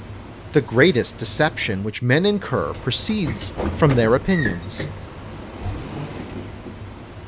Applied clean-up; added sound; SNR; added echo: none; Sliding door / Train; 9 dB; none.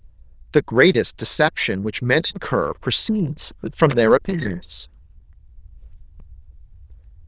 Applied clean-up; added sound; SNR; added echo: neural diffusion model UNIVERSE++.